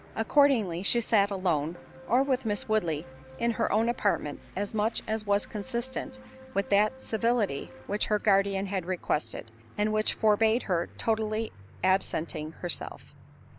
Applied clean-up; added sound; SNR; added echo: none; Keyboard (musical) + Aircraft; 20 dB; none.